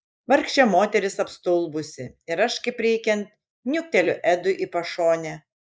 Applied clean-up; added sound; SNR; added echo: neural mask model Resemble Enhance denoiser.